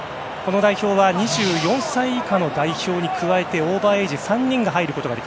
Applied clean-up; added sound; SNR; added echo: none; none; none; none.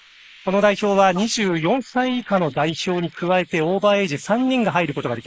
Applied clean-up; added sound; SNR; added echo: neural mask model Resemble Enhance denoiser.